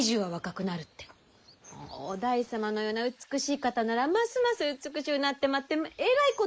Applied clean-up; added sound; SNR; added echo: neural mask model Resemble Enhance denoiser.